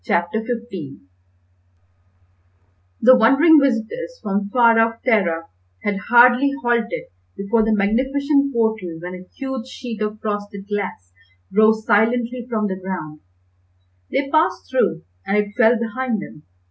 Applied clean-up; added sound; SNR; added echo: none; none; none; none.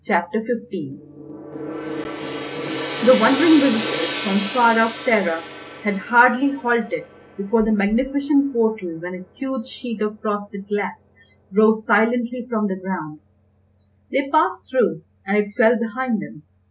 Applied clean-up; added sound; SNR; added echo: none; Gong; 11 dB; none.